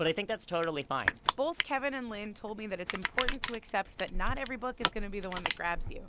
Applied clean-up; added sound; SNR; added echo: none; Crushing; -1 dB; none.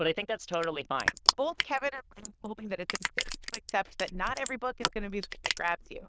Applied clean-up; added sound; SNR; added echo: neural diffusion model UNIVERSE++.